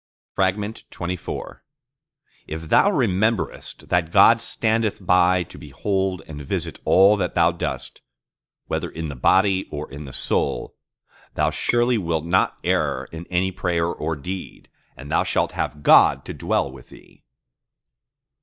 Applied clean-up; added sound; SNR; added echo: neural mask model DeepFilterNet 3.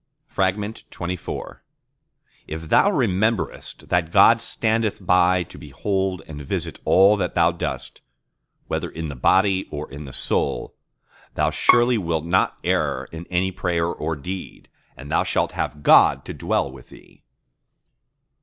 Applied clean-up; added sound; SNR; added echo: none; Bowed string instrument; 4 dB; none.